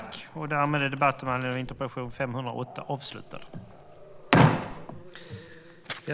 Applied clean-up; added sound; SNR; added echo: none; Growling; 18 dB; none.